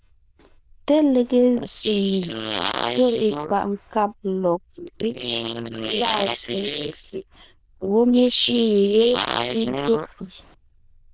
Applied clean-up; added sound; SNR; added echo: neural diffusion model UNIVERSE++.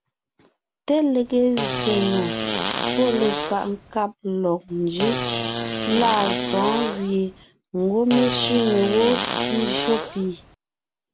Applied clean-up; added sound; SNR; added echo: none; Fart; 4 dB; none.